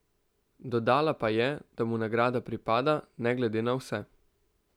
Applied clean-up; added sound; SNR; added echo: none; none; none; none.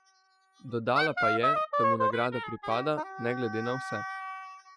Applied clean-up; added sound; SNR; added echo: classical method spectral subtraction.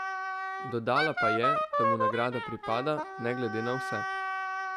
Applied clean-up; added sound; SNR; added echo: none; Wind instrument, woodwind instrument; -2 dB; none.